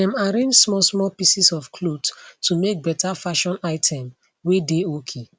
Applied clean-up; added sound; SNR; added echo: none; none; none; none.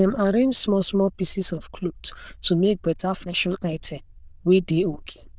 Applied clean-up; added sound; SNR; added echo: neural diffusion model UNIVERSE++.